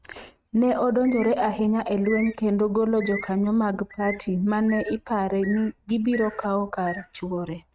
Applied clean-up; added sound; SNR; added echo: neural mask model RNNoise.